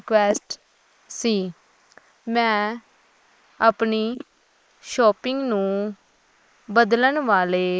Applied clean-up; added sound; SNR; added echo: neural mask model Resemble Enhance denoiser.